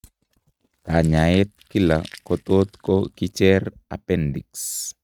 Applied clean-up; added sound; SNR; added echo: neural mask model RNNoise.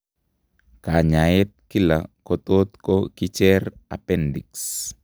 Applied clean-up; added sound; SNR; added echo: none; none; none; none.